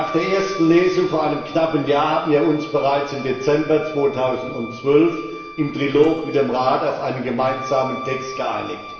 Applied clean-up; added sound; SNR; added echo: none; Wind instrument, woodwind instrument; 15 dB; reverberation time 1.0 s.